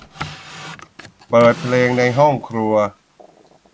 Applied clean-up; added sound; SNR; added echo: none; Drawer open or close; 17 dB; none.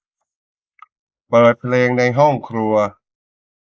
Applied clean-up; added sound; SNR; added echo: neural mask model Resemble Enhance denoiser.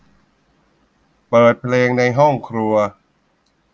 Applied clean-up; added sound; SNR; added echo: none; none; none; none.